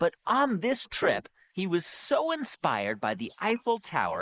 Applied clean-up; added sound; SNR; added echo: neural mask model Resemble Enhance denoiser.